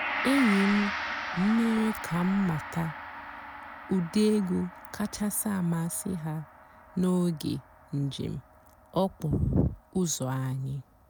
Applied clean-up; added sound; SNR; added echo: none; Gong; 9 dB; none.